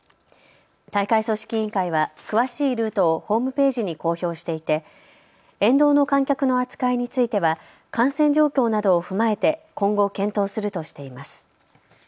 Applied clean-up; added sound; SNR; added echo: none; none; none; none.